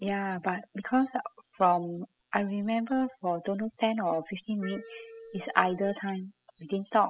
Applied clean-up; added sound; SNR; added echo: classical method spectral subtraction.